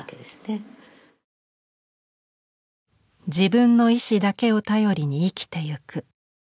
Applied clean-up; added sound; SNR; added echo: none; none; none; none.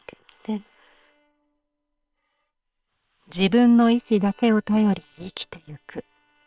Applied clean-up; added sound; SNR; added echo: neural separator model SepFormer WHAM!.